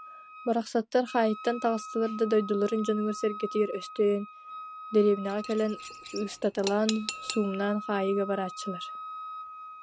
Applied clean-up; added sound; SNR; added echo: none; Cutlery, silverware / Dishes, pots, and pans + Wind instrument, woodwind instrument; 12 dB; none.